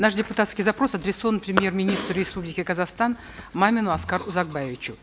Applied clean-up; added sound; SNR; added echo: none; none; none; none.